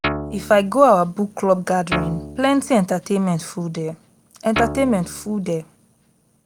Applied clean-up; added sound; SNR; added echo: none; Guitar; 8 dB; none.